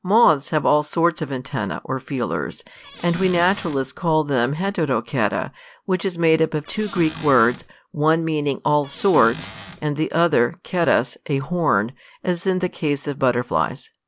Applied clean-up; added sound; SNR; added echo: none; Squeak / Cupboard open or close; 15 dB; none.